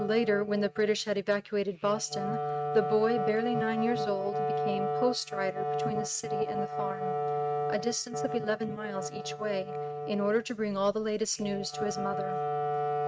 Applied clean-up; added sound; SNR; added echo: neural mask model RNNoise.